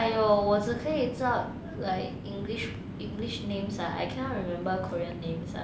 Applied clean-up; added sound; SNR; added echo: none; none; none; none.